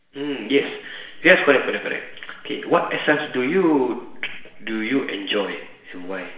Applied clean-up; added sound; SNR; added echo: none; none; none; reverberation time 0.8 s.